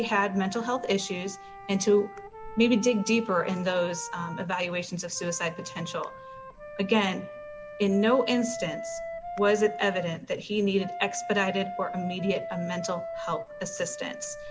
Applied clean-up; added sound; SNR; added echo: none; Wind instrument, woodwind instrument; 11 dB; none.